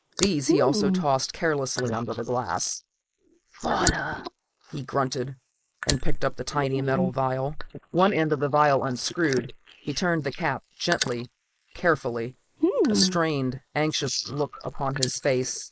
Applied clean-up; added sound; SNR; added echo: neural mask model Resemble Enhance denoiser.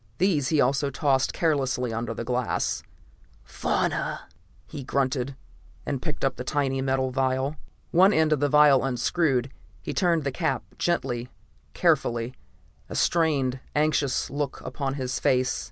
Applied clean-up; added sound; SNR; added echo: none; none; none; none.